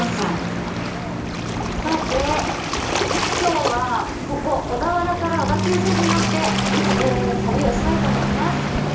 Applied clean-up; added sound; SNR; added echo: none; Waves, surf; -3 dB; reverberation time 0.8 s.